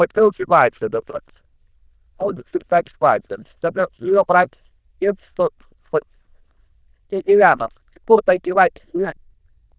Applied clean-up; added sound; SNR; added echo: neural diffusion model UNIVERSE++.